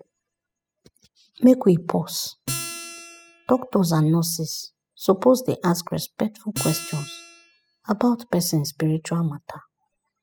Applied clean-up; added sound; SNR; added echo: classical method spectral subtraction.